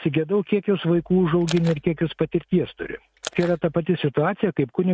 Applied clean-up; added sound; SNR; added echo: neural mask model RNNoise.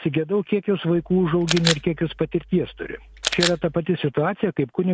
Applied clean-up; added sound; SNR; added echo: none; Camera; 7 dB; none.